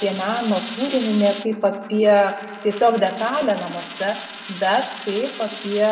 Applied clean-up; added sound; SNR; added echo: none; Coin (dropping); 15 dB; reverberation time 1.6 s.